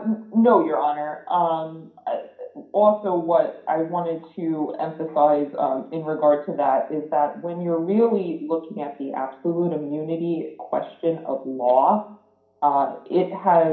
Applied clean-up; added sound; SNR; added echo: none; none; none; reverberation time 0.5 s.